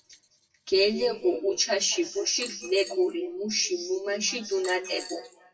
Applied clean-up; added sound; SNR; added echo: classical method WPE with log-MMSE.